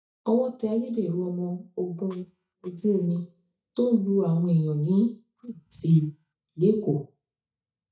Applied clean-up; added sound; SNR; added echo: neural mask model DeepFilterNet 3.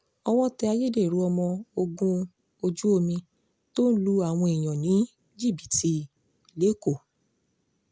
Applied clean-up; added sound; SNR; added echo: none; none; none; none.